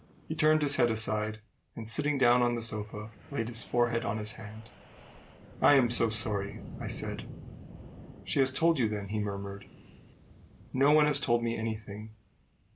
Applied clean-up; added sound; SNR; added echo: none; Wind; 16 dB; none.